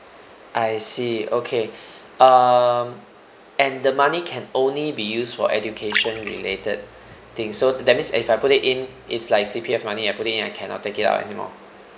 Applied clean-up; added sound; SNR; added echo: none; Liquid; 14 dB; none.